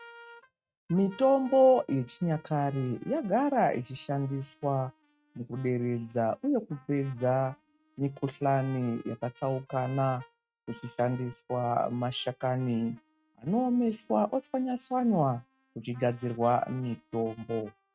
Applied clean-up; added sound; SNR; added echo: neural mask model RNNoise.